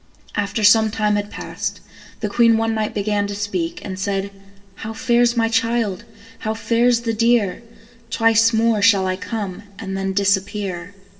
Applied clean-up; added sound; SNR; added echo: none; none; none; reverberation time 1.1 s.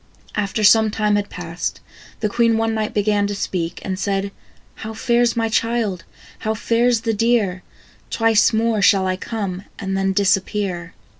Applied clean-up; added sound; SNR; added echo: none; none; none; none.